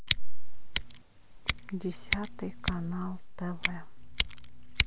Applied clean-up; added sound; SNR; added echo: none; Scissors; 7 dB; none.